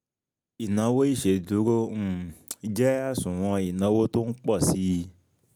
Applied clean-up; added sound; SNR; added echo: none; none; none; none.